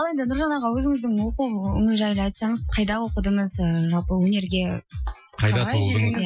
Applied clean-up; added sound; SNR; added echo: classical method Wiener filter.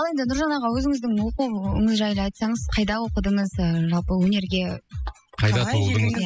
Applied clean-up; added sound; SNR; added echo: classical method spectral subtraction.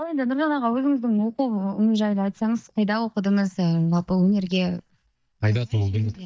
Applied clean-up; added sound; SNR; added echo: neural mask model DeepFilterNet 3.